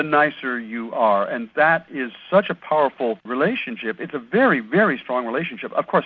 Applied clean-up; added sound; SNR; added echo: none; none; none; none.